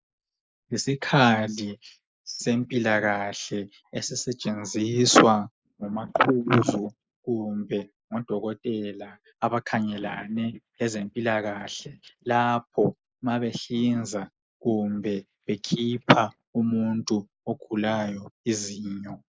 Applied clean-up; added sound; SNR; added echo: neural mask model Resemble Enhance denoiser.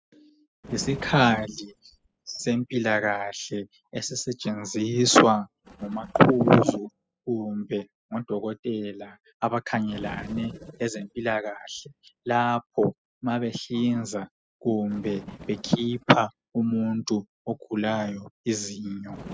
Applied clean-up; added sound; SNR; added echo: classical method spectral subtraction.